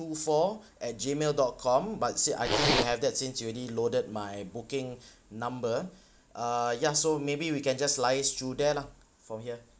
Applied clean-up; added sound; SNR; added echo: none; Zipper (clothing); -4 dB; none.